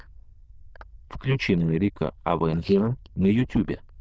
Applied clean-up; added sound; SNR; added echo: neural diffusion model UNIVERSE++.